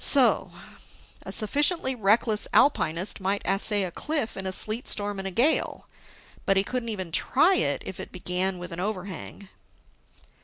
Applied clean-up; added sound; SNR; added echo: none; none; none; none.